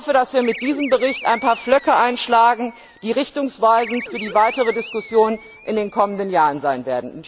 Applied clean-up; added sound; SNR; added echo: none; Animal; 16 dB; none.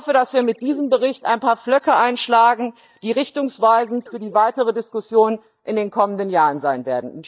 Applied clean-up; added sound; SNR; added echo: neural mask model DeepFilterNet 3.